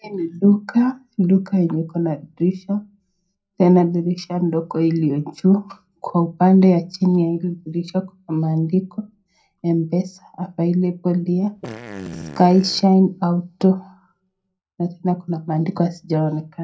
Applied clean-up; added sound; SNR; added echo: none; Fart; 15 dB; reverberation time 0.2 s.